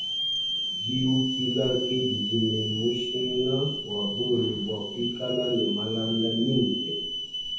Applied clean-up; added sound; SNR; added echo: none; Hiss / Alarm; 4 dB; reverberation time 0.9 s.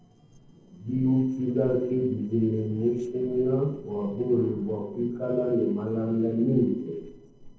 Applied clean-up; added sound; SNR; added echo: neural separator model SepFormer DNS4.